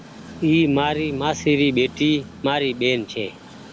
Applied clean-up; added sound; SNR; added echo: none; Train + Bowed string instrument; 16 dB; none.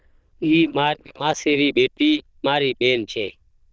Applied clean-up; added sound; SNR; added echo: neural diffusion model UNIVERSE++.